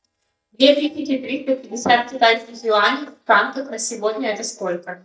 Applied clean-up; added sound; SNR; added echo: neural mask model DeepFilterNet 3.